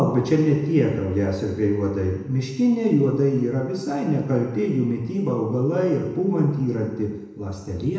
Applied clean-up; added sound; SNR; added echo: none; none; none; reverberation time 1.0 s.